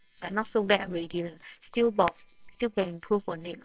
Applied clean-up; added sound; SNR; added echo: neural separator model SepFormer WHAMR!.